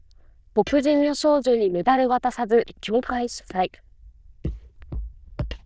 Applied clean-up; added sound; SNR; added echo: neural diffusion model UNIVERSE++.